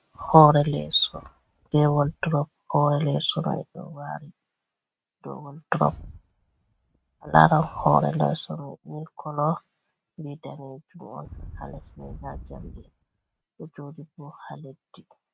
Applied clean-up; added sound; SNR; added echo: neural mask model RNNoise.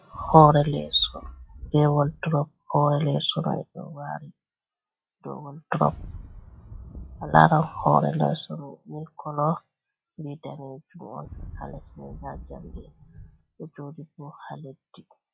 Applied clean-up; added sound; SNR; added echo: classical method log-MMSE.